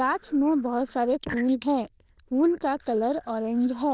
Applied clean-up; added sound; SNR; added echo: neural diffusion model UNIVERSE++.